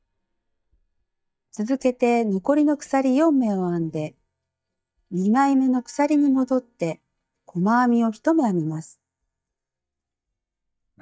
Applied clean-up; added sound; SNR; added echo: neural mask model DeepFilterNet 3.